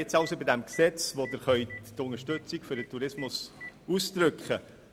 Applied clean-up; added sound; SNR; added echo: none; Telephone + Bowed string instrument; 18 dB; none.